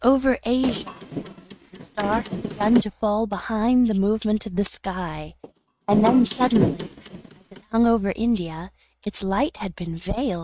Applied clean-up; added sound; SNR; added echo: neural mask model RNNoise.